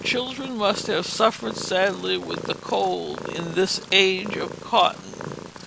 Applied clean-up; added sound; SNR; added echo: none; Purr; 12 dB; none.